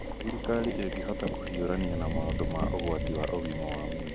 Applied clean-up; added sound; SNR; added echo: none; Thunder + Mechanisms; -1 dB; none.